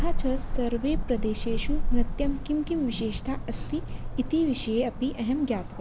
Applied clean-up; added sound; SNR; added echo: none; Cricket / Motor vehicle (road); -1 dB; none.